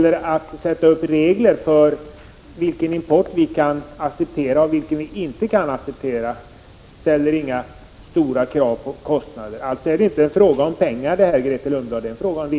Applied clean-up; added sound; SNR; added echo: none; none; none; none.